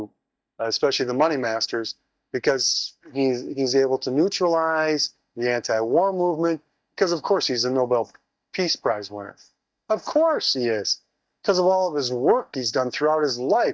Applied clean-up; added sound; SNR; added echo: neural mask model DeepFilterNet 3.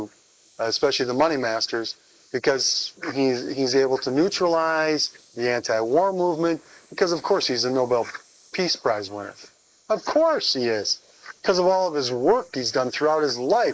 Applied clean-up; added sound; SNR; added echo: neural mask model Resemble Enhance denoiser.